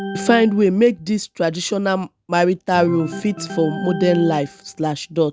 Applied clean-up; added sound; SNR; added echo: none; Organ; 13 dB; none.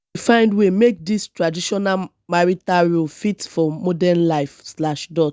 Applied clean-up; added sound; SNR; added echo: none; none; none; none.